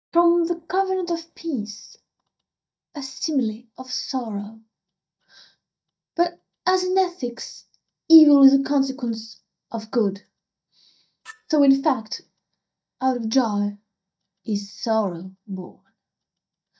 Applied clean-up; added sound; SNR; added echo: neural mask model DeepFilterNet 3.